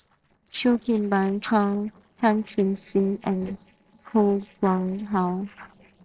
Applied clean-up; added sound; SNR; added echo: neural separator model SepFormer DNS4.